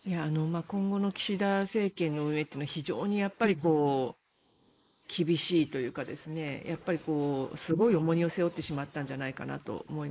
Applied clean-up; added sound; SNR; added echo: neural mask model Resemble Enhance denoiser.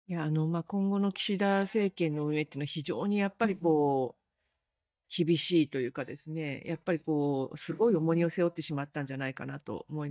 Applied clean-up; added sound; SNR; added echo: neural mask model DeepFilterNet 3.